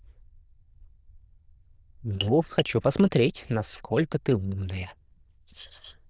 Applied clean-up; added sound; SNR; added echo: neural diffusion model UNIVERSE++.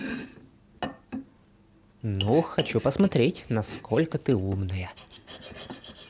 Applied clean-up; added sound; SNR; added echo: none; Domestic sounds, home sounds; 12 dB; none.